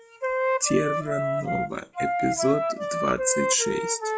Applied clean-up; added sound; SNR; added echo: classical method log-MMSE.